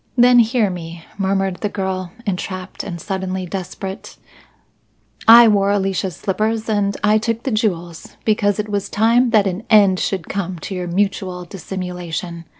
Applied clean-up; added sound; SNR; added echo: none; none; none; none.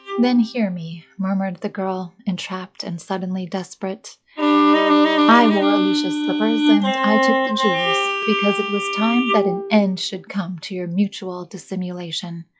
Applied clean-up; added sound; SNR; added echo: classical method log-MMSE.